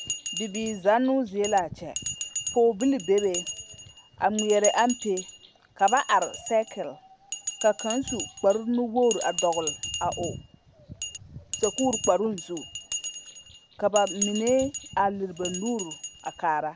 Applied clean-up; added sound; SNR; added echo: none; Bell; 9 dB; none.